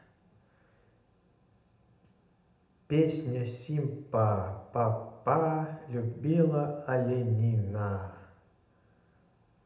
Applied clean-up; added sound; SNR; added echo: none; none; none; reverberation time 0.8 s.